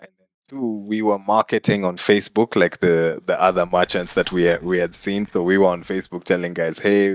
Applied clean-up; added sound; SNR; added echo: neural mask model DeepFilterNet 3.